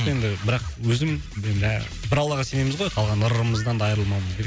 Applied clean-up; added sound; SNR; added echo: none; none; none; none.